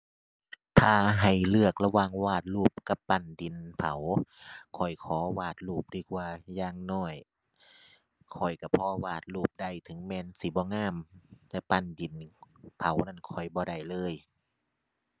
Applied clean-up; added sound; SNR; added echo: none; none; none; none.